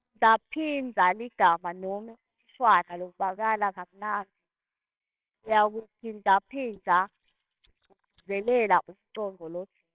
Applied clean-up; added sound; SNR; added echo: neural separator model SepFormer WHAMR!.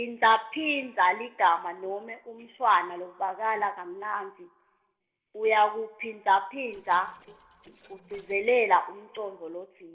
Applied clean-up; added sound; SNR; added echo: neural separator model SepFormer DNS4.